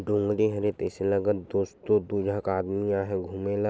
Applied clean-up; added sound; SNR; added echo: none; none; none; none.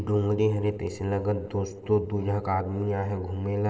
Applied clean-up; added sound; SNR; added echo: none; none; none; reverberation time 2.5 s.